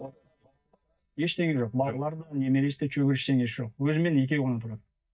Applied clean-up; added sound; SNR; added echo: neural mask model DeepFilterNet 3.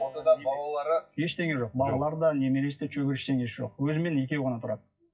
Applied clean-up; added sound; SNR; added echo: classical method WPE with log-MMSE.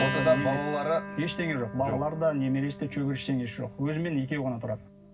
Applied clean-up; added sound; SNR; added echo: none; Acoustic guitar; 10 dB; reverberation time 0.4 s.